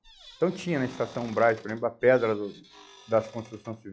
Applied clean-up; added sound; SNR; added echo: classical method log-MMSE.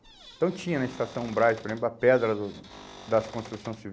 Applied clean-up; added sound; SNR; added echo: none; Cupboard open or close / Door; 19 dB; none.